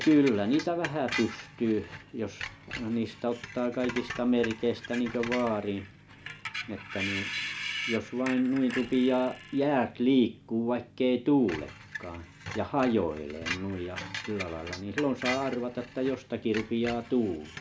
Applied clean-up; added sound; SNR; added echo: none; Screech; 11 dB; none.